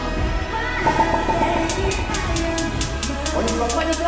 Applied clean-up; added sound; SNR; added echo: none; Fire; 12 dB; reverberation time 0.7 s.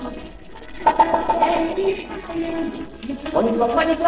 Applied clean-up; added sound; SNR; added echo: neural separator model SepFormer DNS4.